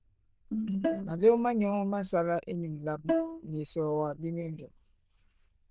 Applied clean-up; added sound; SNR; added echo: neural diffusion model UNIVERSE++.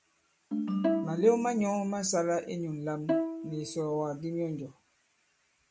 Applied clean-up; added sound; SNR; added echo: none; Bowed string instrument + Ringtone; 3 dB; none.